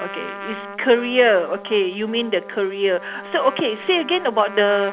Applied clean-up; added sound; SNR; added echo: none; Trumpet; 15 dB; none.